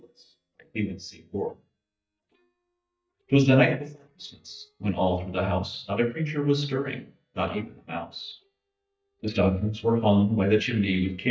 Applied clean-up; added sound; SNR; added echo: neural mask model DeepFilterNet 3.